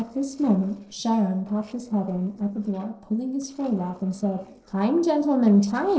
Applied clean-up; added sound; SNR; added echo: neural separator model SepFormer DNS4.